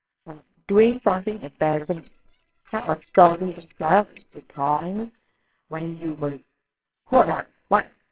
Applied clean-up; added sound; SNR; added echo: neural separator model SepFormer WHAMR!.